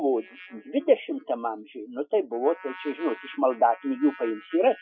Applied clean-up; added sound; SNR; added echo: classical method Wiener filter.